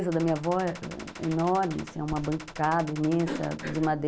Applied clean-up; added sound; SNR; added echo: none; Gunshot, gunfire; 16 dB; none.